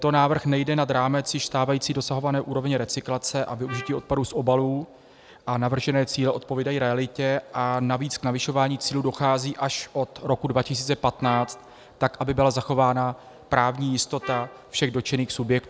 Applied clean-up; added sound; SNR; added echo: none; Trumpet; 17 dB; none.